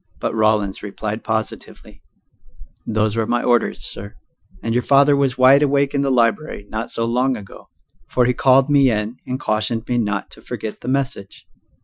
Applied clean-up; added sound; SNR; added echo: classical method Wiener filter.